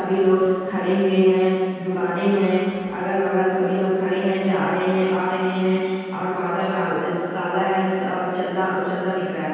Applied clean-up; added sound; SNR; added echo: none; none; none; reverberation time 2.1 s.